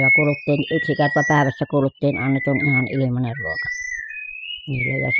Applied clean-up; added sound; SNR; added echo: classical method spectral subtraction.